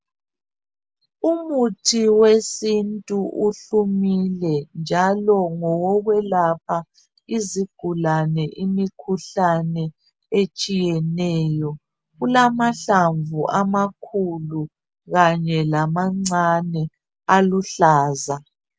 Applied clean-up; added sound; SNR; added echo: none; none; none; none.